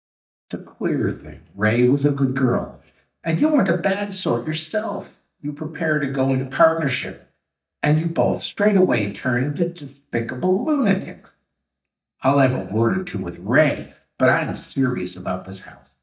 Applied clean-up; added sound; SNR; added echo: neural mask model DeepFilterNet 3.